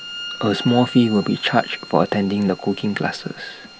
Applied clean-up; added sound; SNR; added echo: none; Bowed string instrument; 15 dB; none.